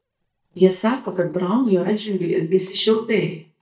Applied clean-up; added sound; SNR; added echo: neural mask model DeepFilterNet 3.